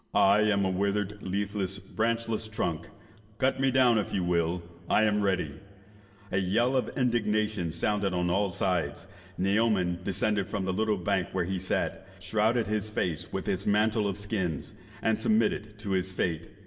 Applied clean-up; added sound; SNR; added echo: none; none; none; reverberation time 1.8 s.